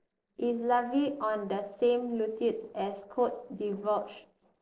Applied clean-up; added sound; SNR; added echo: neural separator model SepFormer DNS4.